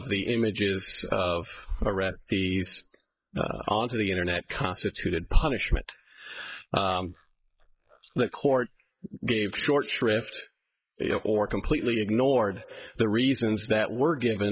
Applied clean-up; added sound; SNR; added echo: neural mask model Resemble Enhance denoiser.